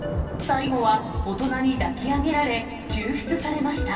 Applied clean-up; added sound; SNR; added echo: none; Thunder / Rain; 11 dB; reverberation time 2.7 s.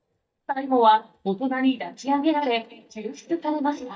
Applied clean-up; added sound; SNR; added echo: neural mask model DeepFilterNet 3.